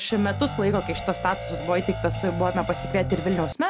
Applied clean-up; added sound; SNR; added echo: none; Guitar; 6 dB; none.